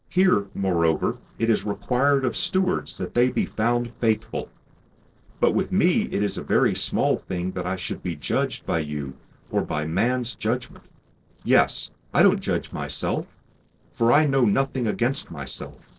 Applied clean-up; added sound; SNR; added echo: neural separator model SepFormer DNS4.